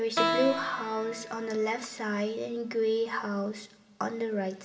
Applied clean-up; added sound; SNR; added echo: none; Keyboard (musical); 5 dB; reverberation time 0.7 s.